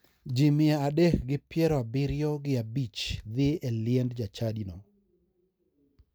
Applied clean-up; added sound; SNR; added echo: none; none; none; none.